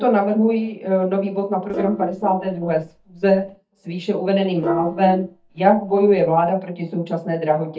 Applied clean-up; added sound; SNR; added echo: neural mask model DeepFilterNet 3.